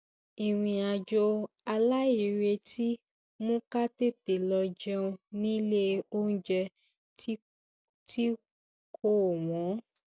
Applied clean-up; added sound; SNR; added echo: none; none; none; none.